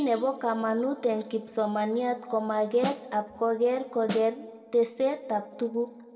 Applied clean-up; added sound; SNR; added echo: none; Snare drum; 9 dB; reverberation time 1.3 s.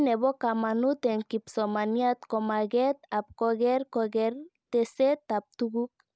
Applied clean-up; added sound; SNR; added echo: none; none; none; none.